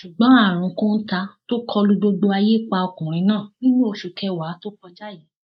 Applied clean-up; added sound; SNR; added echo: neural mask model Resemble Enhance denoiser.